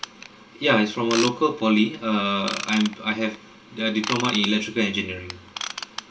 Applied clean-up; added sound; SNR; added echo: none; Ratchet, pawl / Tools; 11 dB; reverberation time 0.2 s.